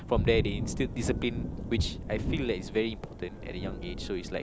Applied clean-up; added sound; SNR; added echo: none; Thunder / Rain; 2 dB; none.